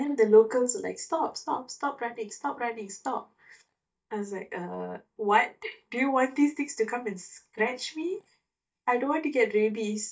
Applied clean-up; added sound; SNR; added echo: neural mask model DeepFilterNet 3.